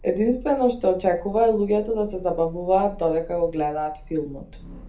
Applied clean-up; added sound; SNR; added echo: none; Sliding door; 18 dB; reverberation time 0.3 s.